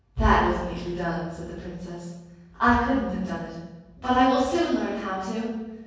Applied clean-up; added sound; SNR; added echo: none; none; none; reverberation time 1.3 s.